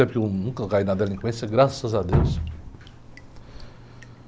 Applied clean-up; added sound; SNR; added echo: none; Drip; 6 dB; none.